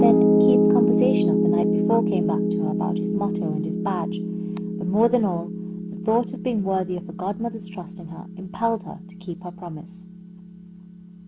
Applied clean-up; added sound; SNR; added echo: none; Piano; -4 dB; none.